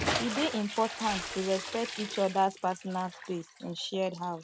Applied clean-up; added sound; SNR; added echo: none; Bathtub (filling or washing) / Splash, splatter; 6 dB; none.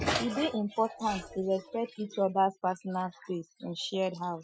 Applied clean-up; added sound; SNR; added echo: classical method Wiener filter.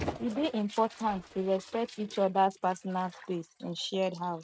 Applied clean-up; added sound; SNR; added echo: neural mask model RNNoise.